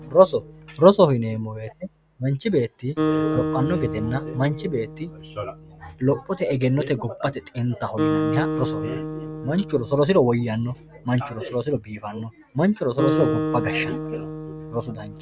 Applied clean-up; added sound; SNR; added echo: none; Acoustic guitar; 6 dB; none.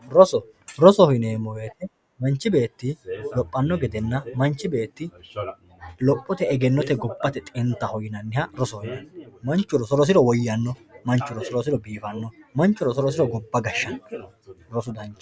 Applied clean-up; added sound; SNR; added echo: none; none; none; none.